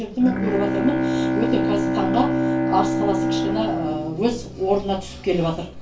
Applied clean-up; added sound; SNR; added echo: none; Bowed string instrument; -1 dB; reverberation time 0.2 s.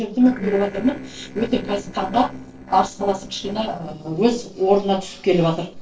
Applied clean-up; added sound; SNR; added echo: neural separator model SepFormer DNS4.